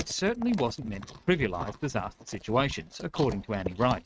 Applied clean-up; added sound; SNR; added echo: neural mask model RNNoise.